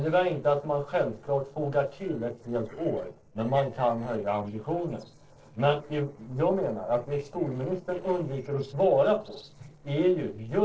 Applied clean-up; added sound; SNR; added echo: neural separator model SepFormer DNS4.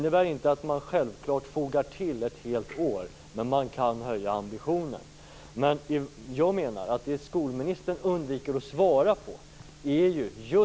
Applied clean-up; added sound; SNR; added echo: none; none; none; none.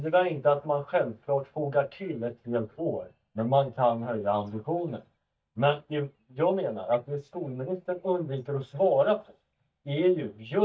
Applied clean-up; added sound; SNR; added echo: neural mask model DeepFilterNet 3.